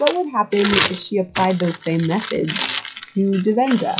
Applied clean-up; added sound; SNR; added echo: classical method WPE with log-MMSE.